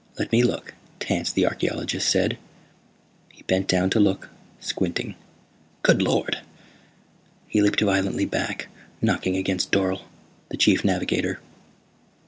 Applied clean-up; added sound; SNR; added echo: none; none; none; none.